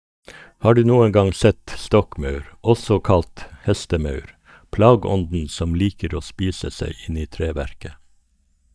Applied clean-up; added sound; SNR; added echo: neural mask model DeepFilterNet 3.